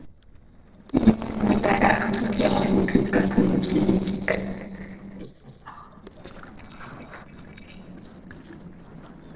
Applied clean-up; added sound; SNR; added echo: neural separator model SepFormer DNS4.